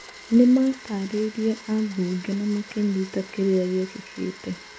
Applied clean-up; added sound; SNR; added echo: none; Domestic sounds, home sounds; 19 dB; none.